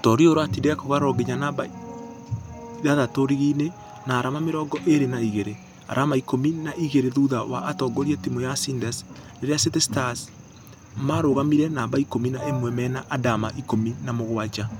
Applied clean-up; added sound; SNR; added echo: none; Brass instrument; 14 dB; none.